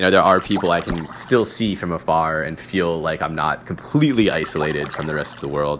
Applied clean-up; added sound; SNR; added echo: none; Splash, splatter; 15 dB; none.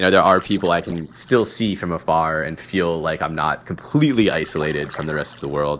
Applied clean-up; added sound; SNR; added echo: neural separator model SepFormer DNS4.